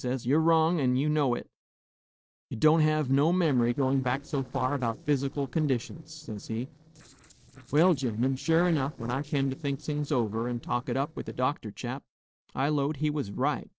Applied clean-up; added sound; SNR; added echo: neural separator model SepFormer DNS4.